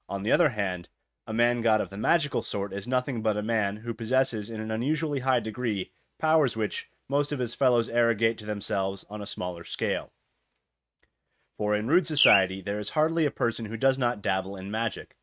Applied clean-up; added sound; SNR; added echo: neural mask model RNNoise.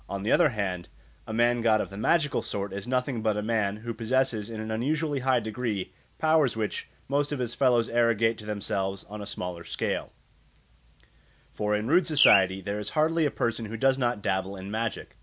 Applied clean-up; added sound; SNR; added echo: none; Bird; 3 dB; none.